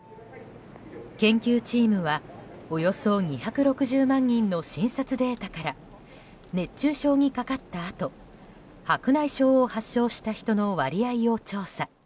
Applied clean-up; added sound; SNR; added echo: none; none; none; none.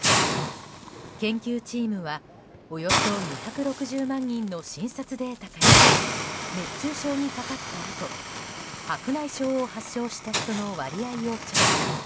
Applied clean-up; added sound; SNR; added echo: none; Hiss; -4 dB; none.